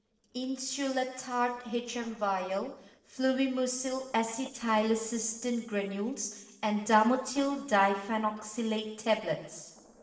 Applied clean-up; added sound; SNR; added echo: neural separator model SepFormer DNS4.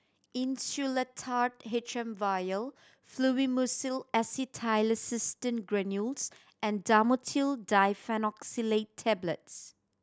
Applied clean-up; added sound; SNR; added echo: none; none; none; none.